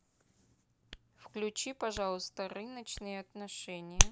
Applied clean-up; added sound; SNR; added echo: none; Hands; -4 dB; none.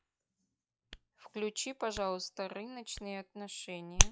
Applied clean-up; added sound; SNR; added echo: classical method log-MMSE.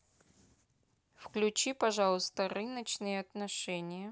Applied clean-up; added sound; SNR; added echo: none; none; none; none.